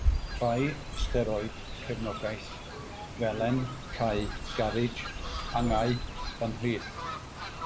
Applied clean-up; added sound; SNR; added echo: none; Fowl; 3 dB; none.